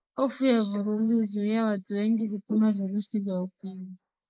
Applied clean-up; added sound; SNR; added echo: neural mask model Resemble Enhance denoiser.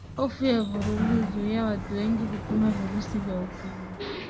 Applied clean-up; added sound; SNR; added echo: none; Sliding door; 7 dB; none.